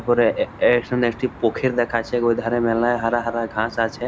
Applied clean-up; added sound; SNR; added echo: none; Traffic noise, roadway noise; 19 dB; none.